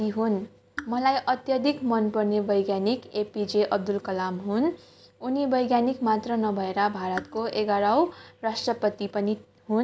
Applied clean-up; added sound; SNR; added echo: none; Raindrop / Drip; 16 dB; none.